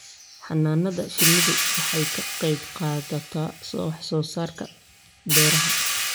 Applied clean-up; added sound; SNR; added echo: none; Hi-hat; -1 dB; none.